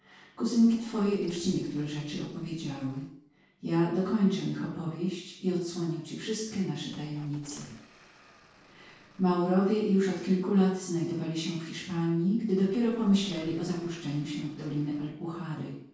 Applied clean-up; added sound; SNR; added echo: neural separator model SepFormer DNS4.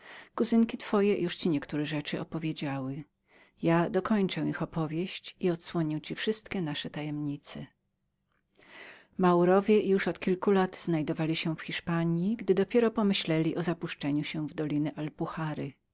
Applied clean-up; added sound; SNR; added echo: none; none; none; none.